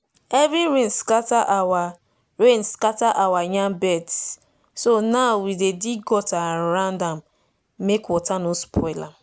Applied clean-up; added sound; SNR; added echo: none; none; none; none.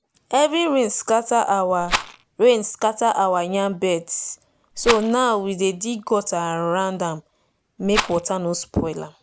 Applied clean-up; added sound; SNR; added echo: none; Rattle; 6 dB; none.